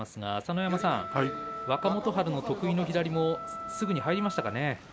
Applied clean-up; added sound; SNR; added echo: none; Wind instrument, woodwind instrument; 10 dB; none.